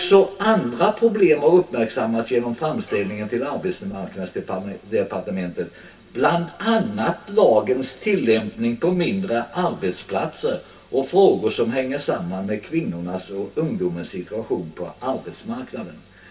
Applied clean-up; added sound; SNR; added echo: none; none; none; reverberation time 0.2 s.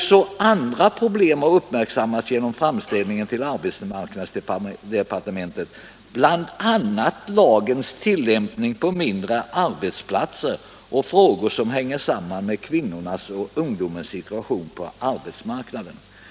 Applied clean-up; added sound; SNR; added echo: none; none; none; none.